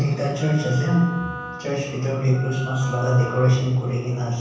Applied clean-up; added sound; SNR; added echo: none; Wind instrument, woodwind instrument; 14 dB; reverberation time 1.1 s.